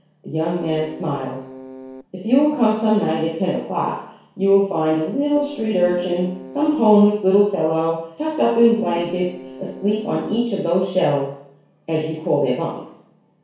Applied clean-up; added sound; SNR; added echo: none; Keyboard (musical); 16 dB; reverberation time 0.6 s.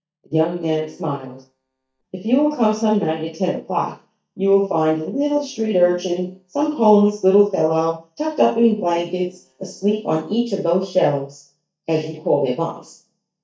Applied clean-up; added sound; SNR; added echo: neural mask model DeepFilterNet 3.